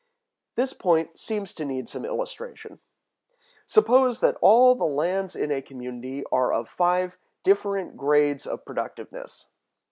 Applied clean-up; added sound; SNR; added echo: none; none; none; none.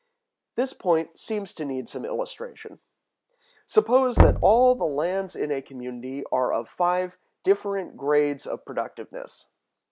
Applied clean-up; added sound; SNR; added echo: none; Knock; 0 dB; none.